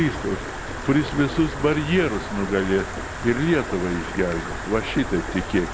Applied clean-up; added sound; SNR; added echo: none; Stream; 7 dB; none.